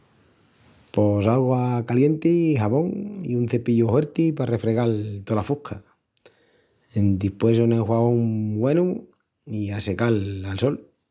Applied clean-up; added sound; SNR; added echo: none; none; none; none.